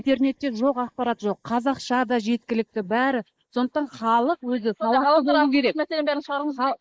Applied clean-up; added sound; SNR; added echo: neural mask model Resemble Enhance denoiser.